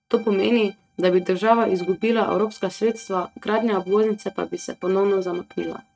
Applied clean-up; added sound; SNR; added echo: neural mask model RNNoise.